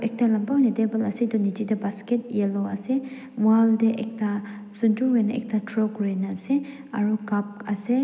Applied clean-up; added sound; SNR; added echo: none; none; none; none.